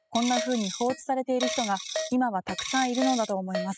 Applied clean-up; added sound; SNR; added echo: classical method spectral subtraction.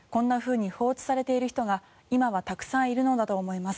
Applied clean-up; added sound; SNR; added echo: none; none; none; none.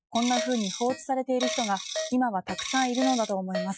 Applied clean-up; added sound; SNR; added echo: classical method Wiener filter.